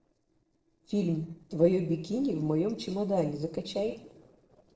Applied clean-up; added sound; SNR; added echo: neural separator model SepFormer DNS4.